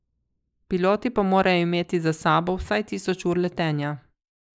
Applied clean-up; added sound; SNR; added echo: neural mask model Resemble Enhance denoiser.